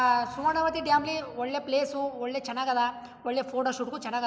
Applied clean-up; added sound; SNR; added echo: none; none; none; none.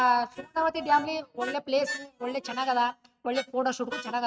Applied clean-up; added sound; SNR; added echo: neural mask model RNNoise.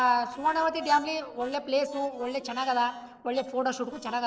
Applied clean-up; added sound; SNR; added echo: neural separator model SepFormer DNS4.